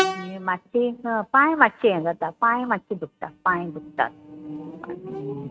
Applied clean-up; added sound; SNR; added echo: neural mask model RNNoise.